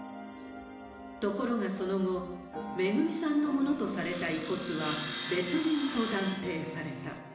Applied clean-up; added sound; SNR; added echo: none; Sawing; 5 dB; reverberation time 1.0 s.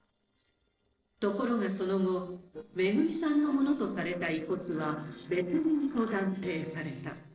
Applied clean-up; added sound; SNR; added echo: neural separator model SepFormer DNS4.